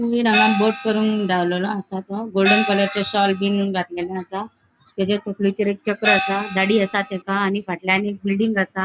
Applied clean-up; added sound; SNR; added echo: none; Gong; 3 dB; none.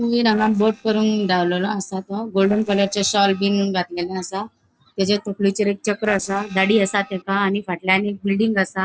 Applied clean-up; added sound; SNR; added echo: neural separator model SepFormer DNS4.